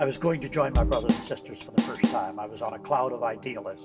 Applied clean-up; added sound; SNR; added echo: none; Drum / Drum kit; -1 dB; reverberation time 0.7 s.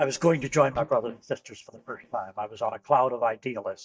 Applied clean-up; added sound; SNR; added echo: neural mask model DeepFilterNet 3.